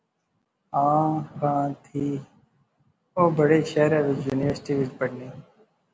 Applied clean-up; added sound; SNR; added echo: none; none; none; none.